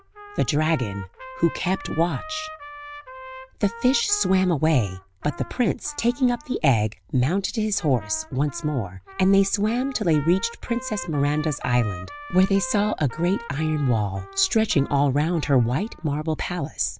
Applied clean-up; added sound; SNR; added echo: none; Trumpet; 17 dB; none.